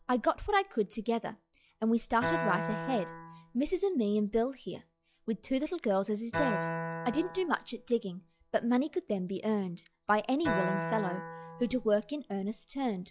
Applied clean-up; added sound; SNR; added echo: classical method log-MMSE.